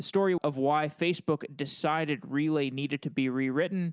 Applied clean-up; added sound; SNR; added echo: none; none; none; none.